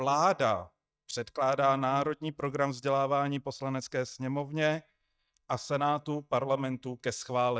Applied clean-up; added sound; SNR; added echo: neural mask model DeepFilterNet 3.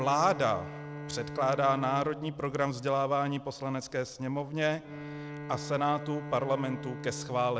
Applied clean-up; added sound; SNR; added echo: none; Bowed string instrument; 11 dB; none.